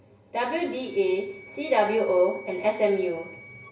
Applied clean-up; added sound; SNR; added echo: none; Wind instrument, woodwind instrument; 19 dB; reverberation time 0.2 s.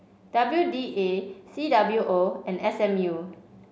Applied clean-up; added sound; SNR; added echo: none; none; none; none.